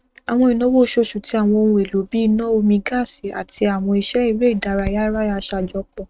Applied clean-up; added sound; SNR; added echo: neural mask model RNNoise.